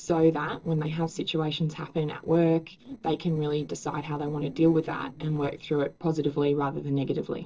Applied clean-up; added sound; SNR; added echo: neural separator model SepFormer DNS4.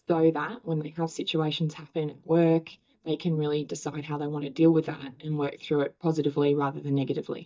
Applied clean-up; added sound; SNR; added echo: neural mask model DeepFilterNet 3.